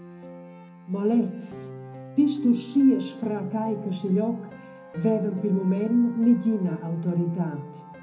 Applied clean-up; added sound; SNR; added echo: none; Piano; 17 dB; reverberation time 0.3 s.